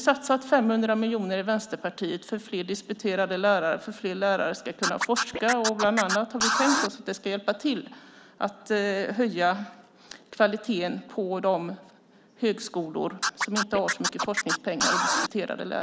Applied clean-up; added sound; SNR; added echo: none; Scratching (performance technique); 1 dB; none.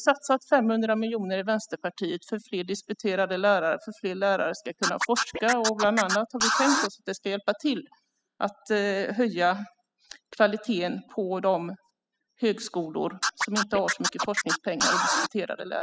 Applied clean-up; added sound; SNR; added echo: classical method spectral subtraction.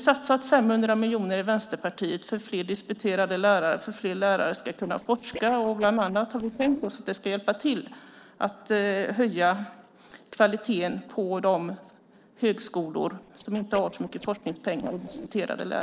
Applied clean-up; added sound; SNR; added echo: neural separator model SepFormer DNS4.